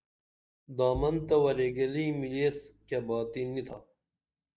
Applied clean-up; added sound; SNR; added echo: neural mask model DeepFilterNet 3.